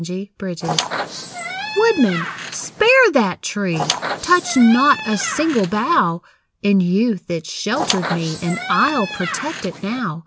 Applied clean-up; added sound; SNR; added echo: none; Squeak; 7 dB; none.